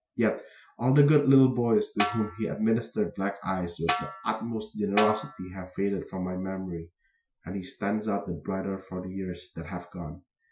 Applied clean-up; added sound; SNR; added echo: classical method Wiener filter.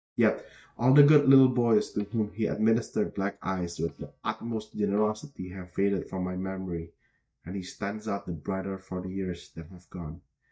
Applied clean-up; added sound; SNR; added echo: neural mask model DeepFilterNet 3.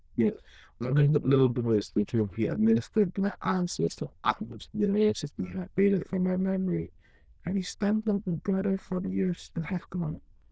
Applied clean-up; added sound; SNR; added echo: neural diffusion model UNIVERSE++.